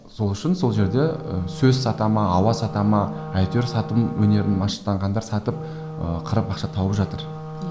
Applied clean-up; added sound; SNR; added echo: none; Wind instrument, woodwind instrument; 12 dB; reverberation time 0.5 s.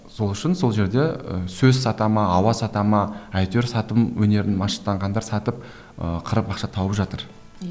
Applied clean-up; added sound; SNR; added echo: none; none; none; none.